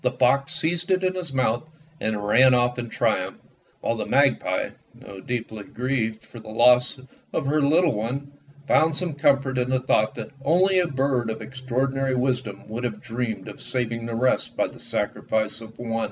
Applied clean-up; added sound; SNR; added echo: none; none; none; none.